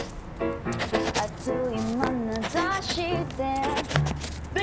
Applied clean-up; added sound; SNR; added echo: none; Writing; 4 dB; none.